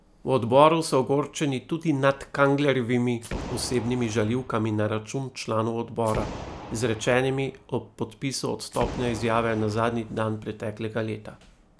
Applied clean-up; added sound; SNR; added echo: none; Boom; 14 dB; none.